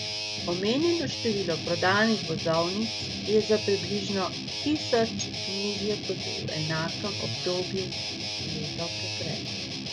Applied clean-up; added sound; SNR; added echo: none; Guitar; 3 dB; none.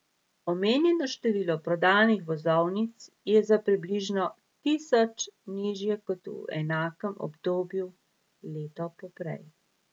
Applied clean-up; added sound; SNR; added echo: none; none; none; none.